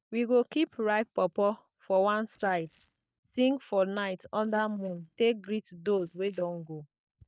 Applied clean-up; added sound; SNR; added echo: neural mask model DeepFilterNet 3.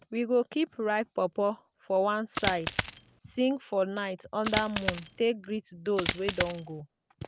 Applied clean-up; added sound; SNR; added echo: none; Coin (dropping); 4 dB; none.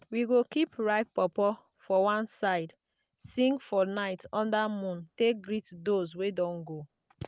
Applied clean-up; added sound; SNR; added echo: none; none; none; none.